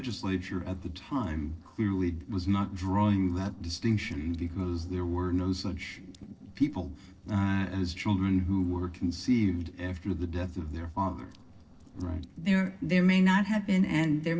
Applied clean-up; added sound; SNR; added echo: neural separator model SepFormer DNS4.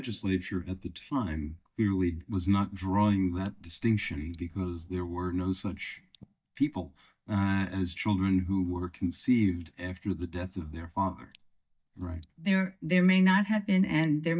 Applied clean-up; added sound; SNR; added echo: neural mask model DeepFilterNet 3.